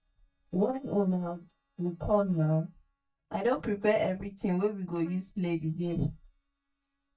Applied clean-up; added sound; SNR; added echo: neural mask model DeepFilterNet 3.